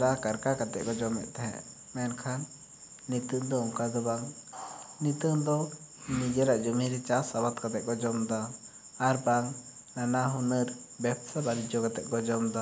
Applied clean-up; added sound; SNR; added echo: none; none; none; none.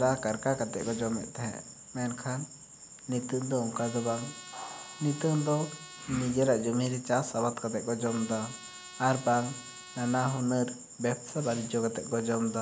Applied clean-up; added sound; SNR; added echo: none; Trumpet; 18 dB; none.